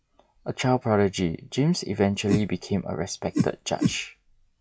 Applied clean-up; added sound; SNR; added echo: classical method log-MMSE.